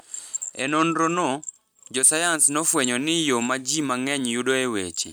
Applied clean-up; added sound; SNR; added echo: neural mask model RNNoise.